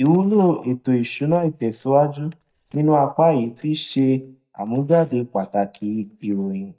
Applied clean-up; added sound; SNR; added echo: neural mask model DeepFilterNet 3.